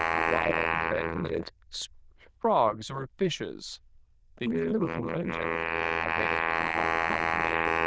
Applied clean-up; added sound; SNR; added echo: neural diffusion model UNIVERSE++.